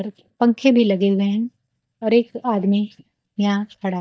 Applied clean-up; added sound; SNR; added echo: neural mask model DeepFilterNet 3.